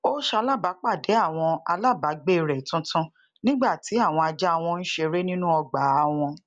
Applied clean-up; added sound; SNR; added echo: none; none; none; none.